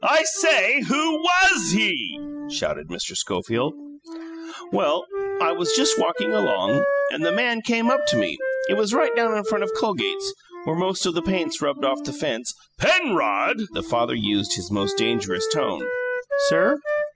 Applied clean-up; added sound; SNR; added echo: classical method spectral subtraction.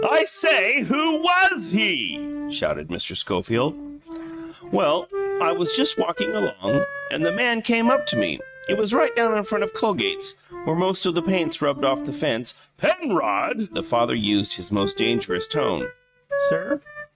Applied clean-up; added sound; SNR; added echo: neural mask model RNNoise.